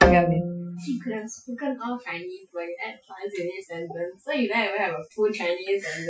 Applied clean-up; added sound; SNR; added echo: classical method Wiener filter.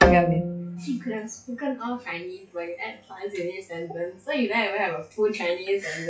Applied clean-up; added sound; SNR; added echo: classical method log-MMSE.